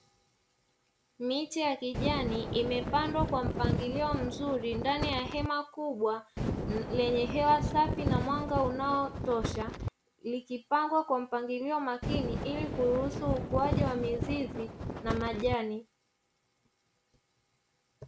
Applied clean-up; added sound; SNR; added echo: none; Wind; 1 dB; none.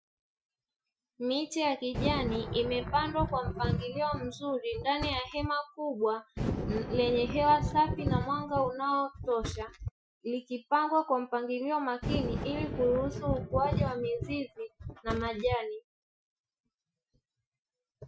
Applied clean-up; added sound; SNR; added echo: classical method Wiener filter.